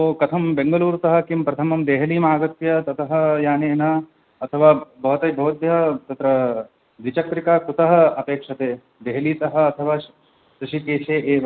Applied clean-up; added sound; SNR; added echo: none; none; none; none.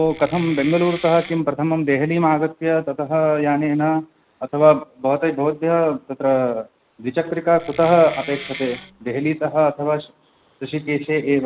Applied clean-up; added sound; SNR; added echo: none; Wood; 15 dB; none.